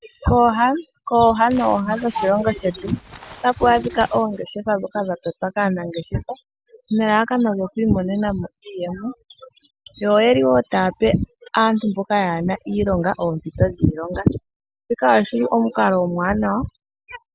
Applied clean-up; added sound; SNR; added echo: none; Crumpling, crinkling; 20 dB; none.